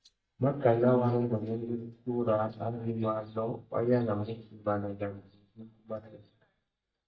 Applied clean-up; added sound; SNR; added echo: neural mask model DeepFilterNet 3.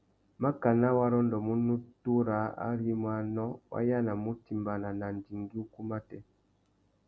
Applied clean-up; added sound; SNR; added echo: none; none; none; none.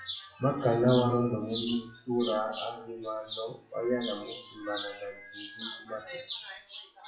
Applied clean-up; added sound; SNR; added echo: classical method WPE with log-MMSE.